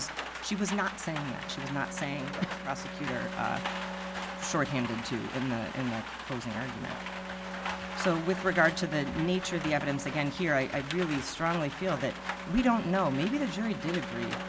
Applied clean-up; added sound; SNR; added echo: none; Bowed string instrument + Rain; 6 dB; none.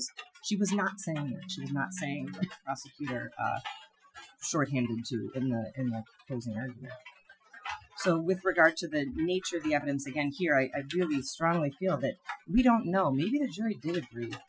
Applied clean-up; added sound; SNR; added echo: classical method Wiener filter.